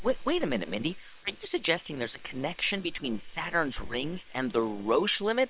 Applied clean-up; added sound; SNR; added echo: neural separator model SepFormer WHAM!.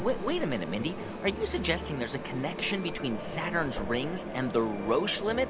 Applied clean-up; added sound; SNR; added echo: none; Mechanisms; 7 dB; none.